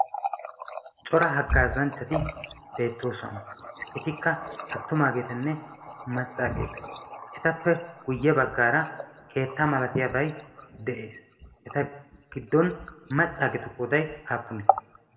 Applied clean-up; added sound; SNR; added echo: none; Water tap, faucet; 7 dB; reverberation time 1.2 s.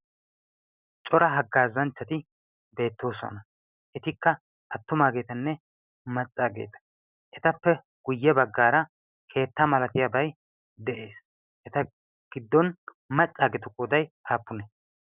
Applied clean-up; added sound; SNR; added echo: none; none; none; none.